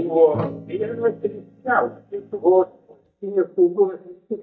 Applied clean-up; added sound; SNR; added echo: neural mask model DeepFilterNet 3.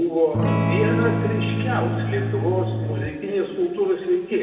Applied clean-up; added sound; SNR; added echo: none; Electric guitar / Strum; 0 dB; reverberation time 2.2 s.